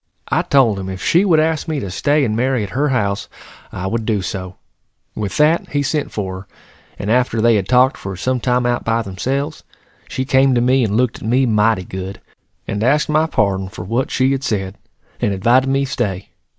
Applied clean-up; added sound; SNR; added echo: none; none; none; none.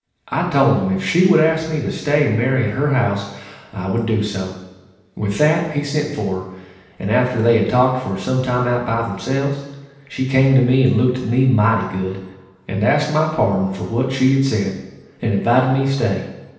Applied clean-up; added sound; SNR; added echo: none; none; none; reverberation time 0.9 s.